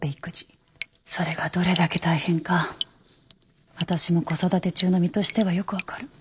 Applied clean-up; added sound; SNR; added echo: neural separator model SepFormer DNS4.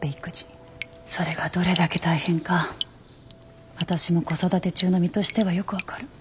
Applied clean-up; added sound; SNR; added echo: none; Drip; 14 dB; none.